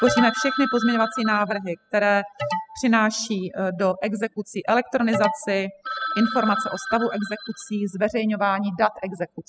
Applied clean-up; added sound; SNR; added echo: classical method spectral subtraction.